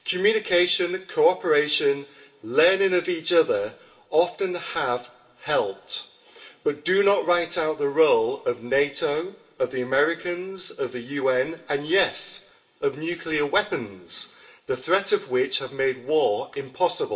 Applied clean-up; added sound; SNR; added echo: none; none; none; reverberation time 0.4 s.